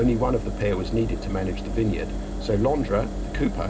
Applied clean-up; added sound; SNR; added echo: none; Engine; 4 dB; reverberation time 0.2 s.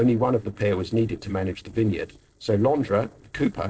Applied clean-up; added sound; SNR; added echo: neural separator model SepFormer DNS4.